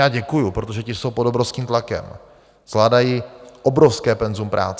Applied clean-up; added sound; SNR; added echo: none; none; none; none.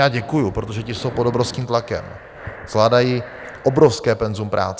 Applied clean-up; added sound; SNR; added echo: none; Breathing; 17 dB; none.